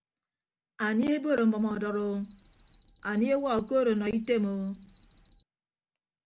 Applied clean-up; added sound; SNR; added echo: none; Alarm; 8 dB; none.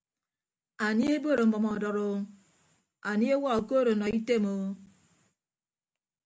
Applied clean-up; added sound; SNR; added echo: none; none; none; none.